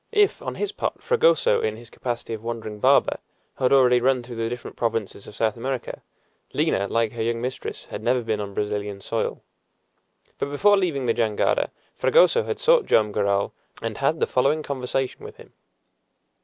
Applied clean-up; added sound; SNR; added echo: none; none; none; none.